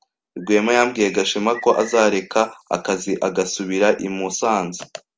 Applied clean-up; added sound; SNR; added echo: none; Bird; 20 dB; none.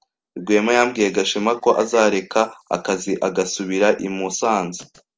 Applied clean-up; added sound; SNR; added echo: neural separator model SepFormer DNS4.